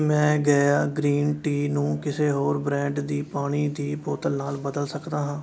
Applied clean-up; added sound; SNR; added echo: none; none; none; none.